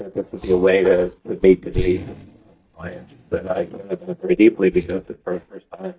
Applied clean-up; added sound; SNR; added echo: neural mask model DeepFilterNet 3.